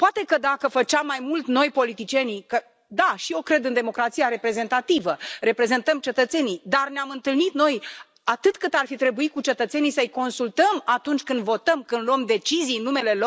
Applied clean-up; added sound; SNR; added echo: none; none; none; none.